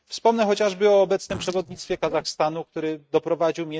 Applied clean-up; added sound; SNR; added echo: neural mask model RNNoise.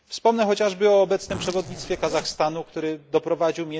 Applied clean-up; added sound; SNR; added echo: none; Zipper (clothing); 15 dB; none.